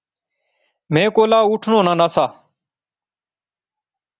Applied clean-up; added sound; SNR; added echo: none; none; none; none.